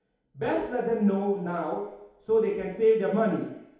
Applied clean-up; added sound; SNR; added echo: none; none; none; reverberation time 2.2 s.